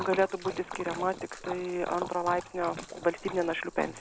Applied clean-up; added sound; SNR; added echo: none; Splash, splatter; 10 dB; none.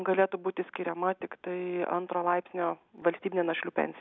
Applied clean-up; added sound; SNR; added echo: none; none; none; none.